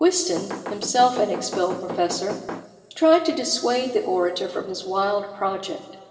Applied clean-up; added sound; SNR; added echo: none; Knock / Wood; 10 dB; reverberation time 1.7 s.